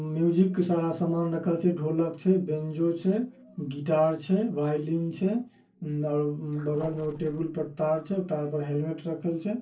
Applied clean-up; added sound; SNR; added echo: neural separator model SepFormer DNS4.